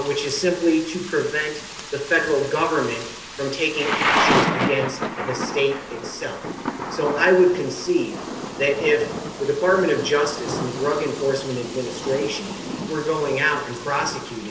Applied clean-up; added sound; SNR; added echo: none; Thunder / Rain; 5 dB; reverberation time 0.8 s.